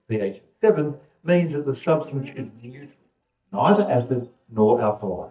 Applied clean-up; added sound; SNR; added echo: neural mask model DeepFilterNet 3.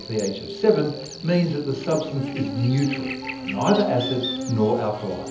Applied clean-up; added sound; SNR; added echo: none; Buzz; 9 dB; reverberation time 0.7 s.